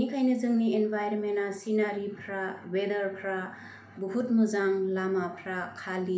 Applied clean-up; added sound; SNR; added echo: none; none; none; reverberation time 0.3 s.